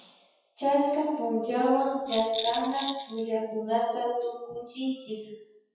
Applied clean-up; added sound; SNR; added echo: classical method WPE with log-MMSE.